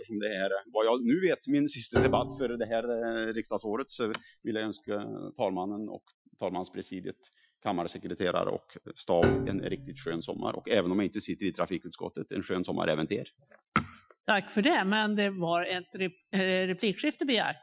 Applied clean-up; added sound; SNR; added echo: classical method Wiener filter.